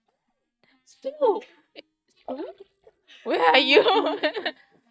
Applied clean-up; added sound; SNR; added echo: neural mask model DeepFilterNet 3.